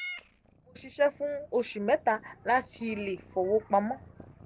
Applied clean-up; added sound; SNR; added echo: none; Meow / Purr; 18 dB; none.